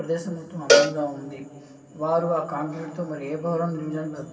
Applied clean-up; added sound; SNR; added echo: none; Cowbell; -4 dB; reverberation time 2.5 s.